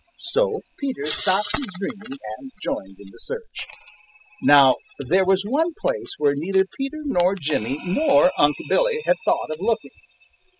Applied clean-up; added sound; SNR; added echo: classical method spectral subtraction.